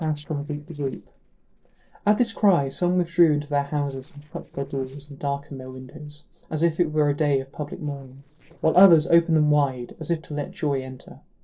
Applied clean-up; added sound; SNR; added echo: neural separator model SepFormer DNS4.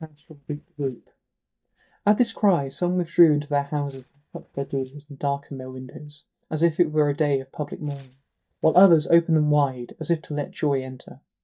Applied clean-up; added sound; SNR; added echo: neural mask model DeepFilterNet 3.